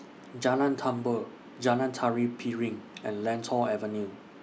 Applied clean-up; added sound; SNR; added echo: none; none; none; none.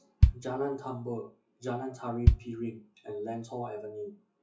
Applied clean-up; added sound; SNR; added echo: classical method WPE with log-MMSE.